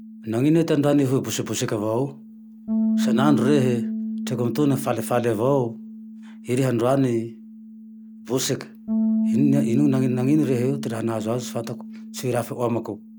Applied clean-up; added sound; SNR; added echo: none; Bass guitar; 5 dB; none.